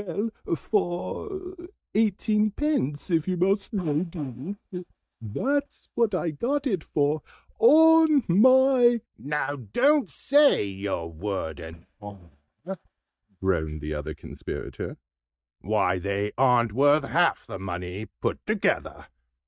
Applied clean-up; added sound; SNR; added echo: neural mask model DeepFilterNet 3.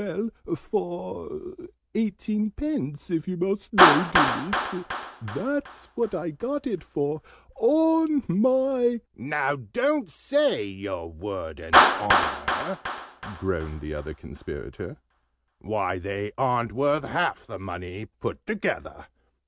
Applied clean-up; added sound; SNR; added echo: none; Clapping; 2 dB; none.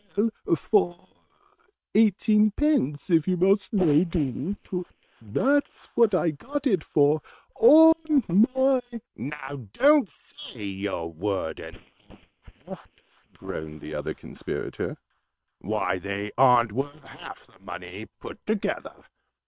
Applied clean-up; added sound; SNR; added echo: neural separator model SepFormer WHAM!.